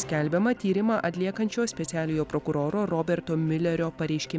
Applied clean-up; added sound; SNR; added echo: none; none; none; none.